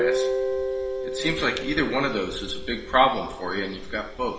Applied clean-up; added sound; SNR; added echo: none; Guitar; 4 dB; reverberation time 1.7 s.